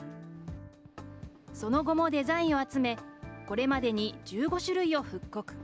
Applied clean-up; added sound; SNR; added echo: none; none; none; none.